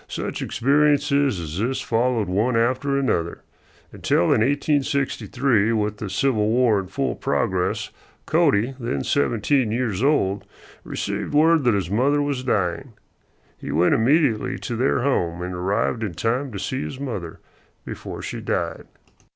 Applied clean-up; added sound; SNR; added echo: none; none; none; none.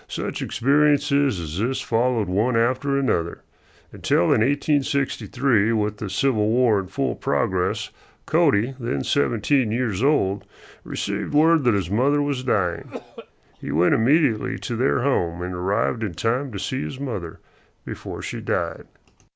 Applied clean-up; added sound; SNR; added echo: none; Cough; 19 dB; none.